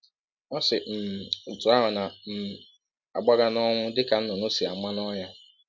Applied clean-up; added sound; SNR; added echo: none; none; none; none.